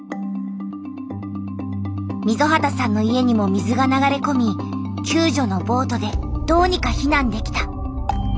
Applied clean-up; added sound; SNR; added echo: none; none; none; none.